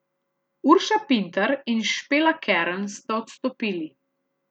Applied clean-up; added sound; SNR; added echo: none; none; none; none.